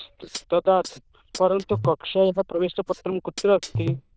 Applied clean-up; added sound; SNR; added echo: neural diffusion model UNIVERSE++.